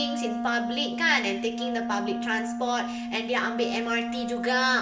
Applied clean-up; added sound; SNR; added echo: none; Wind instrument, woodwind instrument; 3 dB; reverberation time 0.8 s.